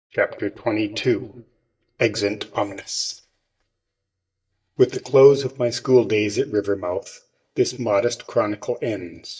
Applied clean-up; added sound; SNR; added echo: neural mask model DeepFilterNet 3.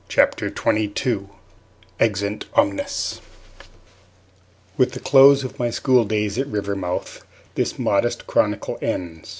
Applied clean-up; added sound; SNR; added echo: none; none; none; none.